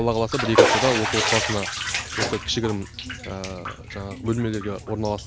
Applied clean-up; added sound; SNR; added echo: none; Bathtub (filling or washing); 0 dB; none.